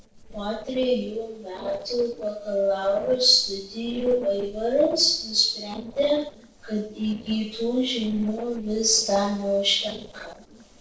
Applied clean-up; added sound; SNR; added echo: neural separator model SepFormer DNS4.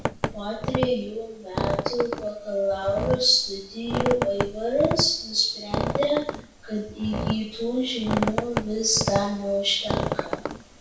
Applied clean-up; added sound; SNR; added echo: none; Squeak; 4 dB; reverberation time 0.6 s.